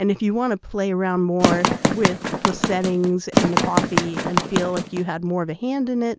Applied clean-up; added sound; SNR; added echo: none; Run; -1 dB; none.